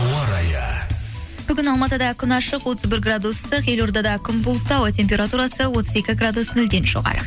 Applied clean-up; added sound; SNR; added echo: none; none; none; none.